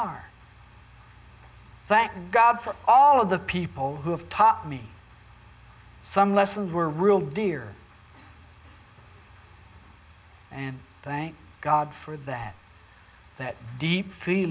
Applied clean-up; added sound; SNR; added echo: none; none; none; none.